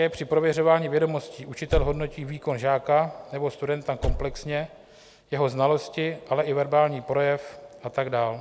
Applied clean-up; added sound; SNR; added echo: none; Slam / Car; 6 dB; none.